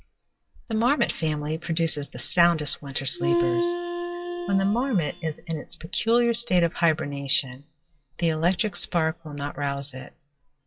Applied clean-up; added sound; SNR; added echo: classical method WPE with log-MMSE.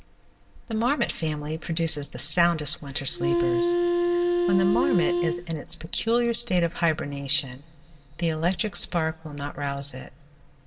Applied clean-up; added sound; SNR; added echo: none; Wind instrument, woodwind instrument; -3 dB; reverberation time 2.4 s.